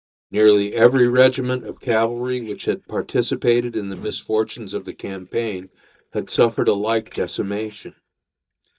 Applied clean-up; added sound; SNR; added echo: neural mask model DeepFilterNet 3.